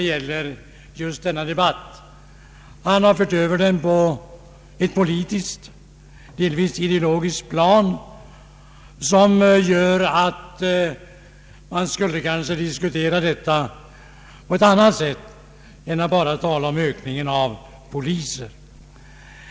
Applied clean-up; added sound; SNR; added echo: none; none; none; none.